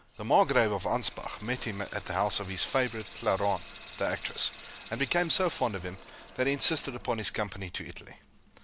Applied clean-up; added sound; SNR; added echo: none; Sink (filling or washing) / Water tap, faucet; 19 dB; none.